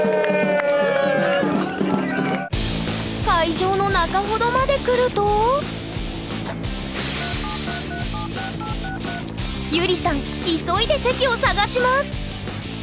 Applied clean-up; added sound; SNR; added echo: none; Telephone; 13 dB; none.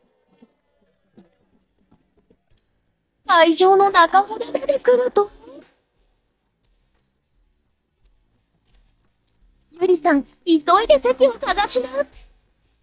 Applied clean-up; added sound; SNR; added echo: neural mask model DeepFilterNet 3.